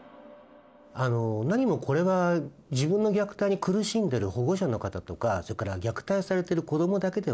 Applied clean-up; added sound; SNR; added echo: none; none; none; none.